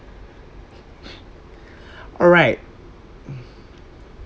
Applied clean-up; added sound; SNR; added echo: none; none; none; none.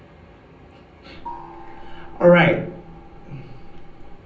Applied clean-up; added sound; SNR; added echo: none; Gong; 14 dB; reverberation time 0.6 s.